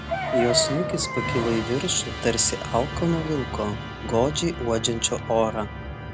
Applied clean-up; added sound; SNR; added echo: none; Chicken, rooster + Musical instrument; 4 dB; none.